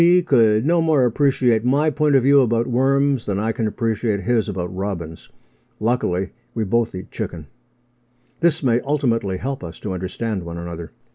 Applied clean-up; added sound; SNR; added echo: none; none; none; none.